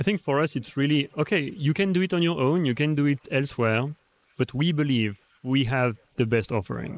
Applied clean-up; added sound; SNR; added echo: neural mask model Resemble Enhance denoiser.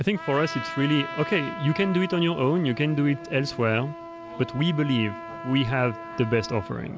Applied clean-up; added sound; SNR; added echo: none; Trumpet; 12 dB; none.